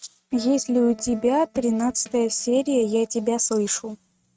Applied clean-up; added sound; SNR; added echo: neural mask model RNNoise.